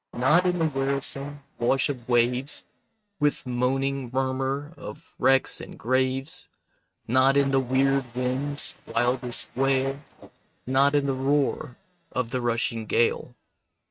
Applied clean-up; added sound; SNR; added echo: neural mask model RNNoise.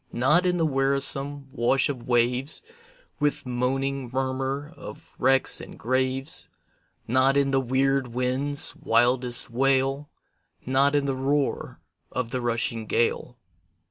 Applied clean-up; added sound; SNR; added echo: none; none; none; none.